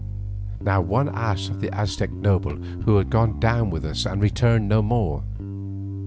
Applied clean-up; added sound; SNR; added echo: none; Bass guitar; 7 dB; none.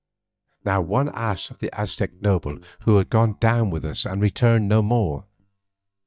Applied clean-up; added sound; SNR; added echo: neural mask model DeepFilterNet 3.